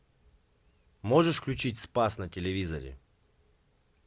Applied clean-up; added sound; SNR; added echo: none; none; none; none.